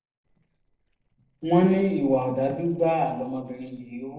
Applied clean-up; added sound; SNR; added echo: neural separator model SepFormer DNS4.